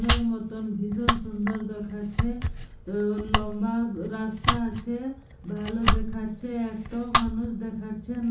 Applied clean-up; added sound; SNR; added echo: none; Domestic sounds, home sounds; 0 dB; reverberation time 0.8 s.